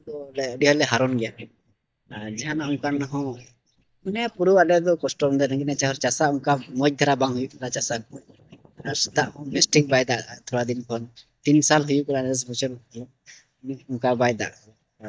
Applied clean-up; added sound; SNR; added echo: neural mask model DeepFilterNet 3.